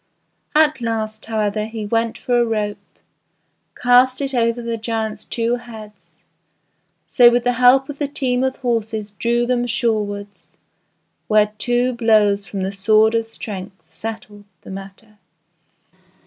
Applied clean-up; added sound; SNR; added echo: none; none; none; none.